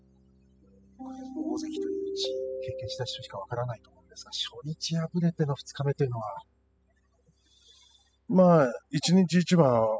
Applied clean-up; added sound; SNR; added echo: classical method spectral subtraction.